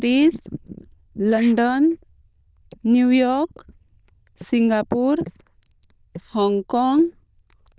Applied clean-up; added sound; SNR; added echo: neural diffusion model UNIVERSE++.